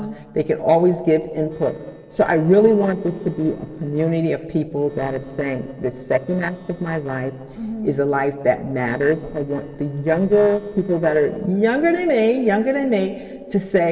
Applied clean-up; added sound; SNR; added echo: neural separator model SepFormer DNS4.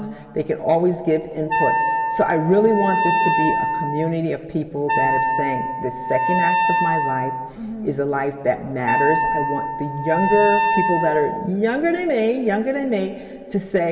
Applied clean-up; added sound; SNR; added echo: none; Wind instrument, woodwind instrument; -1 dB; reverberation time 2.3 s.